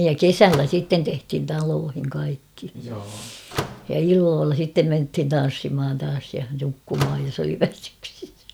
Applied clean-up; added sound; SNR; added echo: none; Slam / Microwave oven; 12 dB; none.